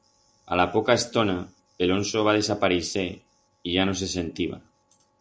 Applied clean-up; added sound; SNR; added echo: none; none; none; none.